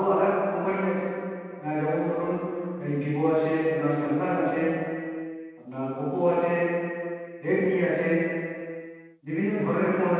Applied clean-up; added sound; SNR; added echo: none; none; none; reverberation time 2.1 s.